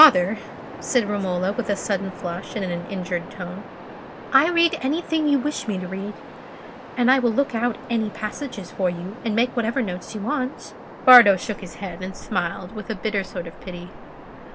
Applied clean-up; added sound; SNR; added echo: none; Waves, surf; 14 dB; none.